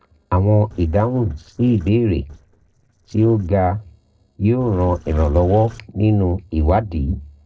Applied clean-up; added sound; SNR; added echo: neural separator model SepFormer DNS4.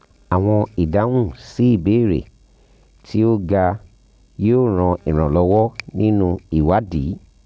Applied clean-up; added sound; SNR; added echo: none; none; none; none.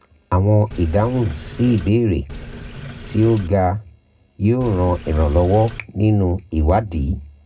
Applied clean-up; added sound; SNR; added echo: none; Sink (filling or washing); 14 dB; reverberation time 0.2 s.